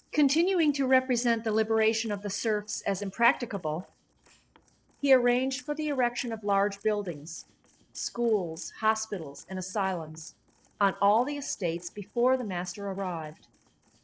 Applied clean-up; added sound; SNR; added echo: neural separator model SepFormer DNS4.